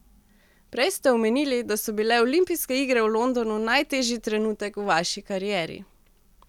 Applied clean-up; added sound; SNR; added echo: none; none; none; none.